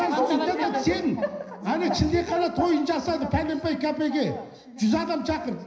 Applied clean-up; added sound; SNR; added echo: none; none; none; reverberation time 0.9 s.